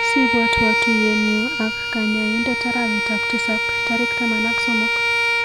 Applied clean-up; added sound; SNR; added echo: none; Bowed string instrument; -3 dB; none.